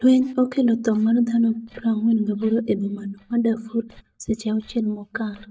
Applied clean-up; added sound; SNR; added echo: neural mask model DeepFilterNet 3.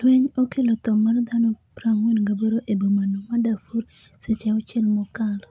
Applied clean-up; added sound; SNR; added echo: none; none; none; none.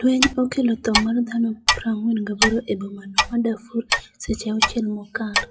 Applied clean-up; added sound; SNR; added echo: classical method WPE with log-MMSE.